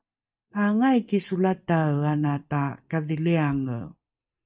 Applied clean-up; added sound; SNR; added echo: neural mask model DeepFilterNet 3.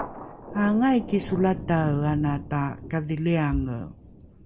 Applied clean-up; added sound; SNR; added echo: none; Thunder; 12 dB; none.